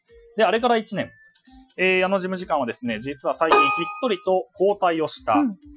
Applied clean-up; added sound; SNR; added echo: classical method Wiener filter.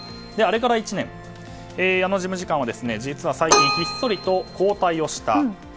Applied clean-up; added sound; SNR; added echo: none; Keyboard (musical); 6 dB; none.